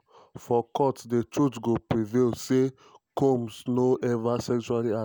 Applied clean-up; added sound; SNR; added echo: none; none; none; none.